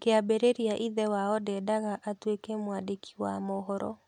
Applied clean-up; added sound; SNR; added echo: none; none; none; none.